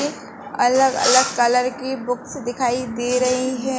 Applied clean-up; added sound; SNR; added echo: none; none; none; none.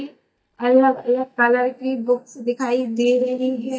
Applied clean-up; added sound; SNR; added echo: neural mask model DeepFilterNet 3.